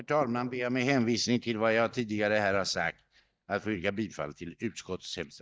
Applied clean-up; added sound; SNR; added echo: neural mask model DeepFilterNet 3.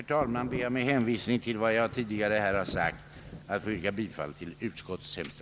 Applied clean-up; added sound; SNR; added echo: none; Thunder; 15 dB; none.